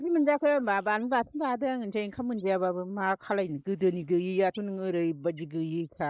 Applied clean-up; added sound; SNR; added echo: neural mask model Resemble Enhance denoiser.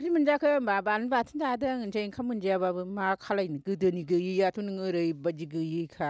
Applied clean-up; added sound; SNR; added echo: none; none; none; none.